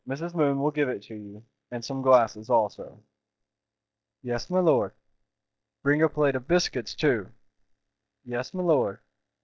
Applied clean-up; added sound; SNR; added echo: neural mask model DeepFilterNet 3.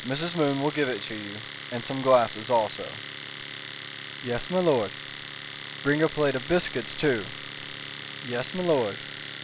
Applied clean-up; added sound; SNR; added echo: none; Domestic sounds, home sounds; 8 dB; none.